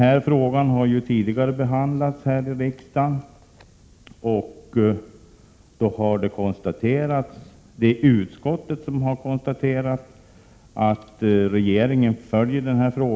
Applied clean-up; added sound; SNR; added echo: none; none; none; none.